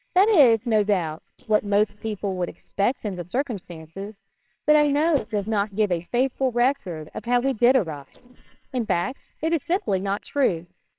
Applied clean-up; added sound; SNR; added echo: neural separator model SepFormer WHAMR!.